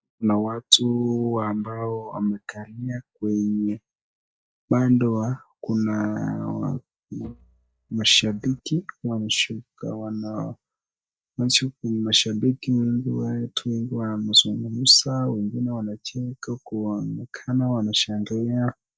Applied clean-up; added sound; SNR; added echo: neural mask model DeepFilterNet 3.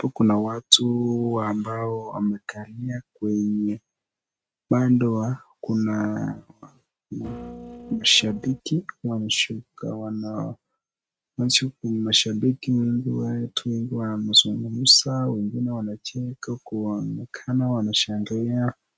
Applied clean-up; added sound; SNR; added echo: neural mask model RNNoise.